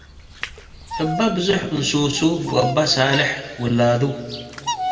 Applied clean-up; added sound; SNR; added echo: none; Bird vocalization, bird call, bird song; 10 dB; reverberation time 1.7 s.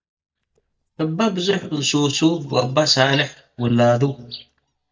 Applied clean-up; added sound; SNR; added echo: neural mask model DeepFilterNet 3.